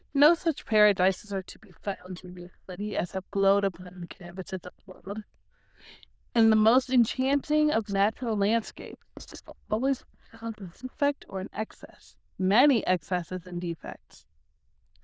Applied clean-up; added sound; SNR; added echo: neural diffusion model UNIVERSE++.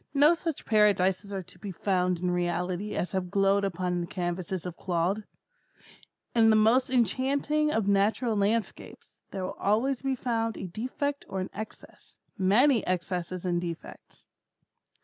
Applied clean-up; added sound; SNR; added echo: none; none; none; none.